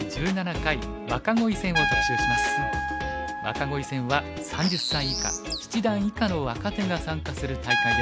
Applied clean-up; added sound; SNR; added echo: none; Bird + Trumpet; 3 dB; none.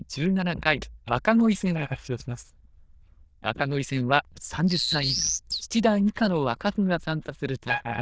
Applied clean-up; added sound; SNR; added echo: neural diffusion model UNIVERSE++.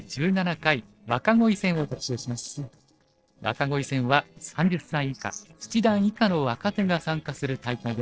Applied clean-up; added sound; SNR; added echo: neural separator model SepFormer DNS4.